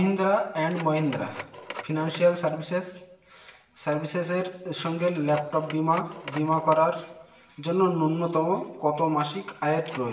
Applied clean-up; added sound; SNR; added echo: none; Telephone; 17 dB; reverberation time 0.8 s.